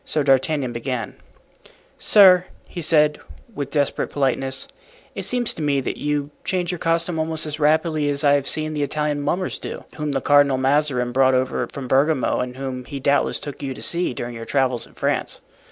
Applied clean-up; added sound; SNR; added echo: none; none; none; none.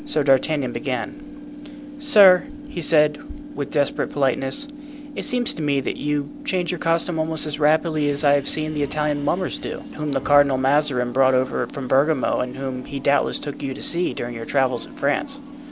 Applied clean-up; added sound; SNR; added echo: none; Subway, metro, underground / Train; 14 dB; none.